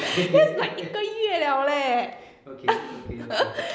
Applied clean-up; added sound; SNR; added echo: none; none; none; none.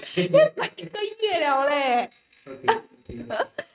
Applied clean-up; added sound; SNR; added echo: neural mask model RNNoise.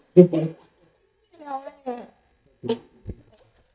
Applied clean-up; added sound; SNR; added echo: neural mask model DeepFilterNet 3.